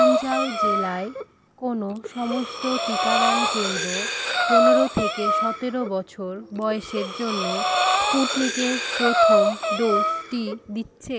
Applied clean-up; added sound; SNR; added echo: none; Breathing; -4 dB; none.